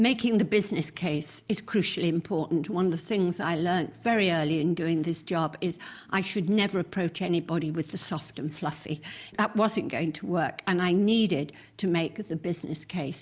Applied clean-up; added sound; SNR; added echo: none; none; none; none.